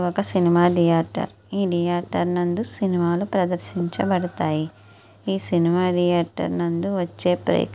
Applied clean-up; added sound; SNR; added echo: none; none; none; none.